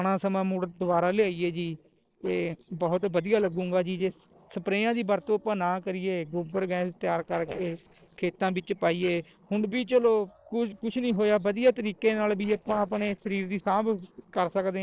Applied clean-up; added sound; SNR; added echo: neural separator model SepFormer DNS4.